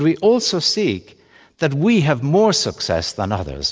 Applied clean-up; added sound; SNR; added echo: none; none; none; none.